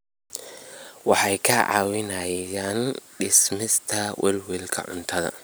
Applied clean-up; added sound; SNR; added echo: none; none; none; none.